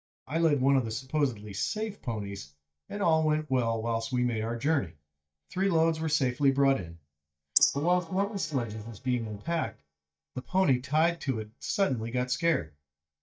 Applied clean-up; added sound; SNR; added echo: neural mask model DeepFilterNet 3.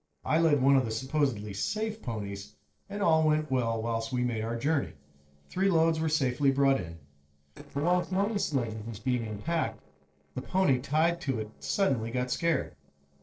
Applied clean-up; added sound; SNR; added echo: neural separator model SepFormer DNS4.